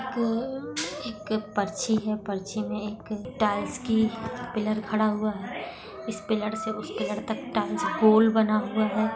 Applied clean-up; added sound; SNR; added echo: none; none; none; none.